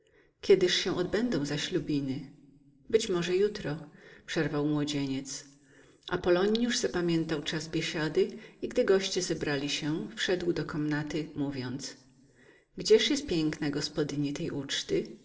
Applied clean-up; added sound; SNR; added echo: none; none; none; reverberation time 1.8 s.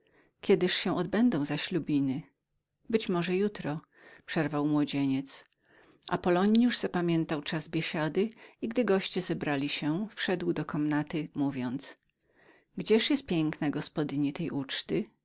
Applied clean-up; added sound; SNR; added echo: none; none; none; none.